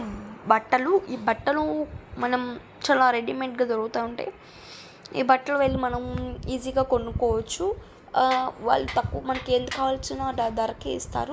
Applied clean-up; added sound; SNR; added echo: none; Tools; 14 dB; none.